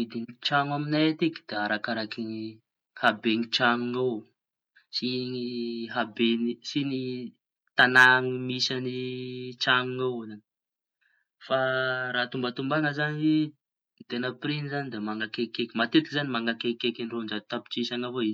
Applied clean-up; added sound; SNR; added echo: none; none; none; none.